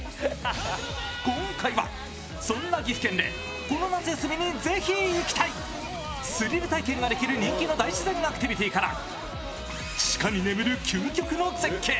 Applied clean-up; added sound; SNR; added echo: none; none; none; none.